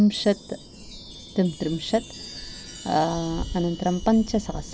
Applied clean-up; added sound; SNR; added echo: none; Chime; 18 dB; none.